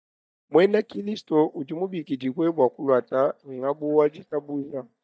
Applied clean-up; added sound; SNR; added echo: neural mask model DeepFilterNet 3.